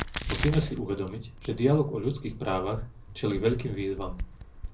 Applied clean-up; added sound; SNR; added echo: none; Crack; 8 dB; reverberation time 0.4 s.